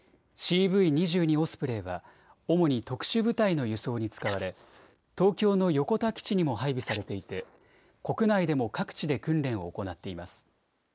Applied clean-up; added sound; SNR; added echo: neural mask model Resemble Enhance denoiser.